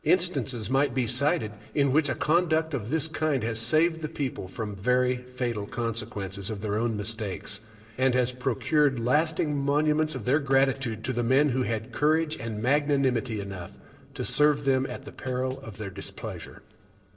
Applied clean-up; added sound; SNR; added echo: neural separator model SepFormer DNS4.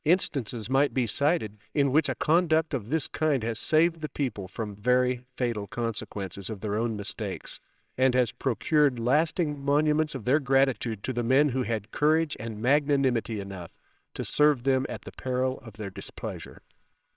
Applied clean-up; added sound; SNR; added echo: neural separator model SepFormer WHAMR!.